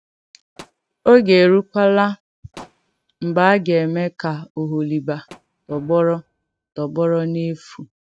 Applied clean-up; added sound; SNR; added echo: neural mask model RNNoise.